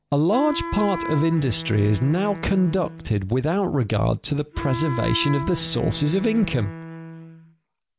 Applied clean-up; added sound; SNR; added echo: none; Wind instrument, woodwind instrument; 11 dB; none.